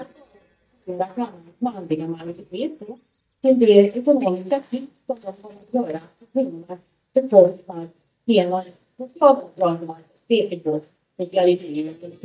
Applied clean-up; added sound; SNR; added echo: neural mask model DeepFilterNet 3.